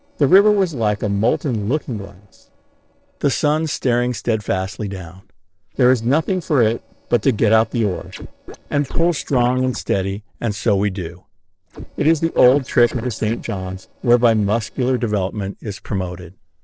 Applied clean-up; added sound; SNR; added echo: neural separator model SepFormer DNS4.